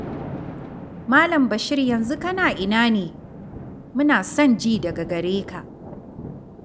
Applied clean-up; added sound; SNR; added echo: none; Thunder; 13 dB; none.